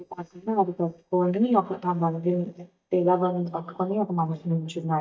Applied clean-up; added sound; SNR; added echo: neural mask model DeepFilterNet 3.